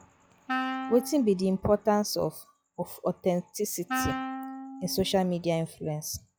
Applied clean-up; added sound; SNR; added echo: classical method log-MMSE.